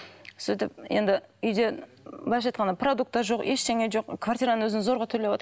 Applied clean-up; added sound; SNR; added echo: none; none; none; none.